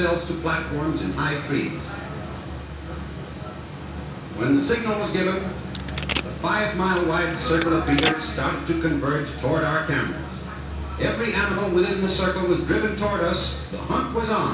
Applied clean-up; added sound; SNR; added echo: none; Telephone; 9 dB; reverberation time 0.6 s.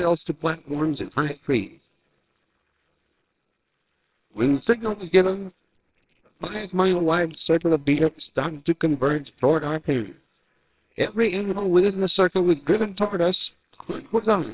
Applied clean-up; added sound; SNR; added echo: neural separator model SepFormer WHAMR!.